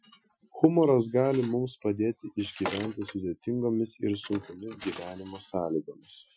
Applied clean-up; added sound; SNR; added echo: classical method Wiener filter.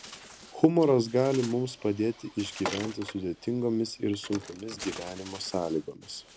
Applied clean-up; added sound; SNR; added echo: none; Bird; 14 dB; none.